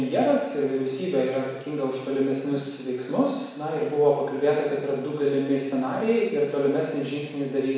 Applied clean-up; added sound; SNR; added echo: none; none; none; reverberation time 1.1 s.